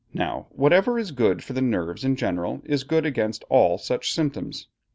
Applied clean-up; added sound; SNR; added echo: none; none; none; none.